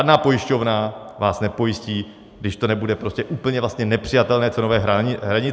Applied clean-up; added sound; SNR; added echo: none; none; none; none.